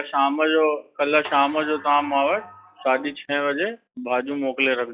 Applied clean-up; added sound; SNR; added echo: classical method log-MMSE.